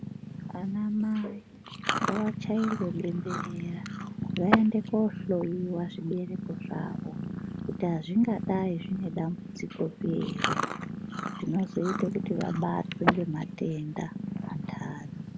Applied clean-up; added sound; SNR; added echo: none; Purr + Chewing, mastication; 3 dB; none.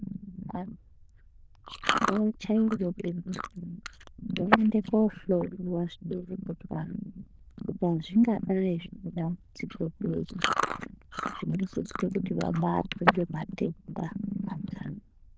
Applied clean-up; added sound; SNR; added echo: neural diffusion model UNIVERSE++.